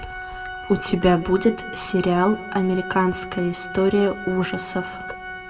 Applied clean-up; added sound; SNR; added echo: none; Organ; 12 dB; reverberation time 1.0 s.